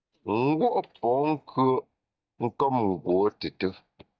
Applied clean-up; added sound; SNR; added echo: neural mask model DeepFilterNet 3.